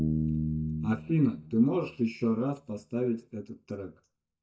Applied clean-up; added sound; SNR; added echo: neural mask model DeepFilterNet 3.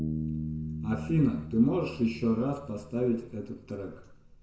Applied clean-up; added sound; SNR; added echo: none; Bass guitar; 8 dB; reverberation time 0.8 s.